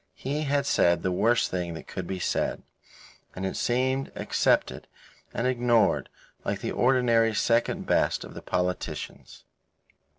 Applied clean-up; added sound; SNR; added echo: none; none; none; none.